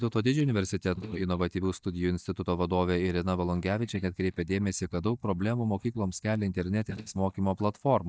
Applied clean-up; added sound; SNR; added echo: neural mask model DeepFilterNet 3.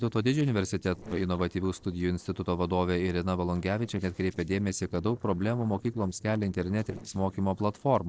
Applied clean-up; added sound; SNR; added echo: neural separator model SepFormer DNS4.